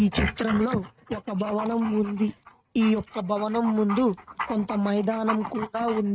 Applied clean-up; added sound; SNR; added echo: neural mask model RNNoise.